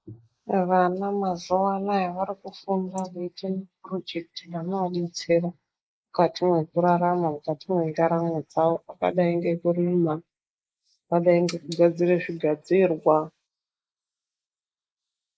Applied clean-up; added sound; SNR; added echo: neural mask model Resemble Enhance denoiser.